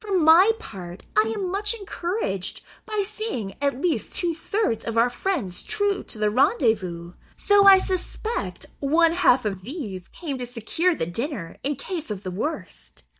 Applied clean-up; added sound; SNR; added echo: neural mask model DeepFilterNet 3.